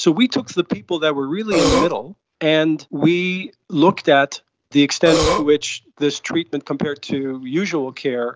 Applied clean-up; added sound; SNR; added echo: none; Burping, eructation; -1 dB; none.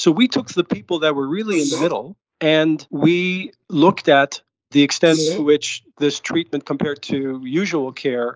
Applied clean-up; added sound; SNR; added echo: neural mask model Resemble Enhance denoiser.